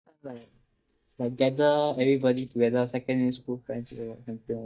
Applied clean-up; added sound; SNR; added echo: neural mask model DeepFilterNet 3.